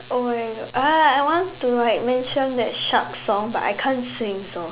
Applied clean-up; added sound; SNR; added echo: none; none; none; none.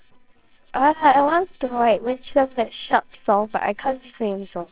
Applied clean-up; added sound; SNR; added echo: neural separator model SepFormer WHAMR!.